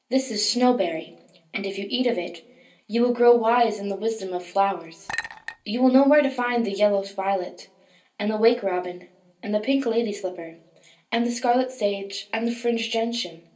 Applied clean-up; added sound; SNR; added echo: none; Chink, clink; 13 dB; reverberation time 0.3 s.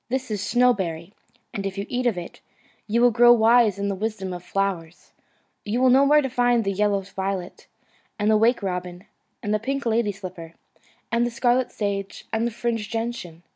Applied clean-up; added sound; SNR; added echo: none; none; none; none.